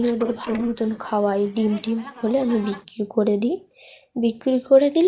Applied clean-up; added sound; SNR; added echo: neural mask model Resemble Enhance denoiser.